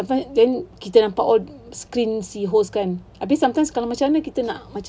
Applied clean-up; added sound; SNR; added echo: none; none; none; none.